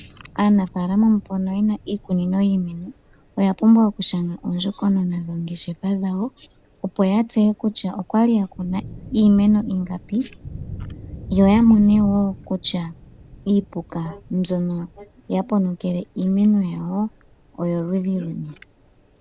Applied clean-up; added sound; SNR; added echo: none; Thunder / Rain; 19 dB; none.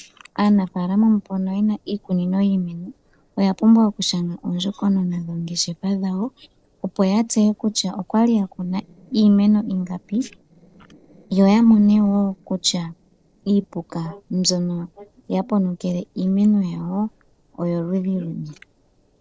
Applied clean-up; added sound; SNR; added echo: neural separator model SepFormer DNS4.